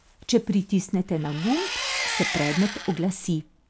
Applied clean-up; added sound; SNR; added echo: none; Engine; 5 dB; none.